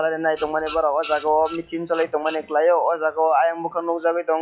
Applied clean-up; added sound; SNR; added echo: classical method log-MMSE.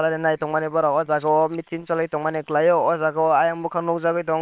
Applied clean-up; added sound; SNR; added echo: neural separator model SepFormer WHAM!.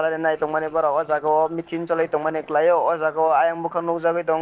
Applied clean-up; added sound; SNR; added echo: neural separator model SepFormer DNS4.